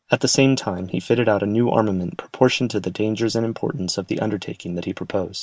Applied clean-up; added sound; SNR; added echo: none; none; none; none.